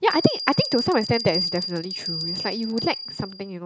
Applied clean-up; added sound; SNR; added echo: none; Bell; 6 dB; none.